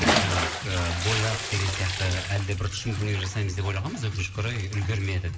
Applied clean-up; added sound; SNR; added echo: none; Bathtub (filling or washing) / Splash, splatter; 4 dB; reverberation time 0.7 s.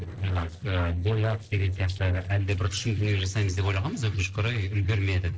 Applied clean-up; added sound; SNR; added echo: neural separator model SepFormer DNS4.